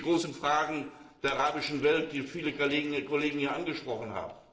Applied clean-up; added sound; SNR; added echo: neural separator model SepFormer DNS4.